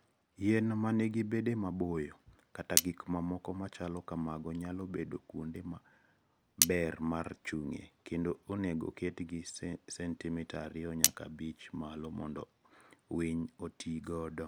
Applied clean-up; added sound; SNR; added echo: none; Cutlery, silverware; -1 dB; none.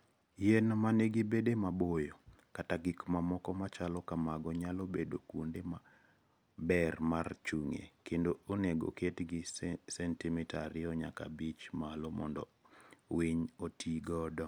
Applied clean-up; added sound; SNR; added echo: none; none; none; none.